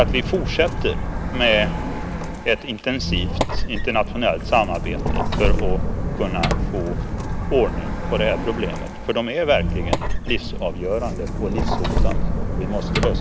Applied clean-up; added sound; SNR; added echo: none; Squeak; -2 dB; none.